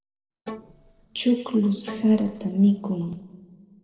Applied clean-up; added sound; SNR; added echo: neural separator model SepFormer DNS4.